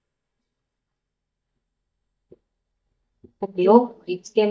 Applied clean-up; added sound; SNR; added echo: neural mask model DeepFilterNet 3.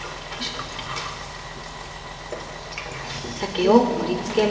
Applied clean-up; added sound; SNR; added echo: none; Bus; 12 dB; reverberation time 2.7 s.